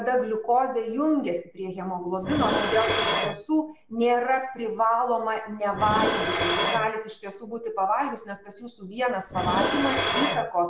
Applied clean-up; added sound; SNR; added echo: none; Dishes, pots, and pans; 3 dB; none.